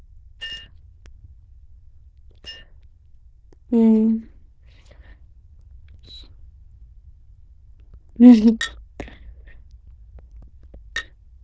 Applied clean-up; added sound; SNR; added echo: neural diffusion model UNIVERSE++.